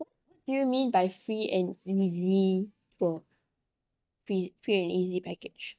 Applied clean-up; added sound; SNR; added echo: neural mask model DeepFilterNet 3.